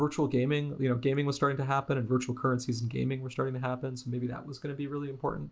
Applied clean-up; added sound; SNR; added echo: none; none; none; none.